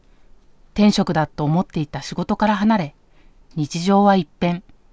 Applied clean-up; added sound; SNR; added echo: none; none; none; none.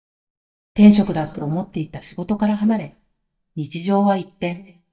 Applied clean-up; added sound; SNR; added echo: neural mask model DeepFilterNet 3.